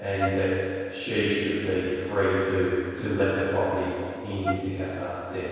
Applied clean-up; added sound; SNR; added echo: none; Wind instrument, woodwind instrument; 7 dB; reverberation time 2.2 s.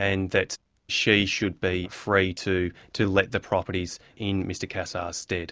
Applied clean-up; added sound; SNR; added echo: none; none; none; none.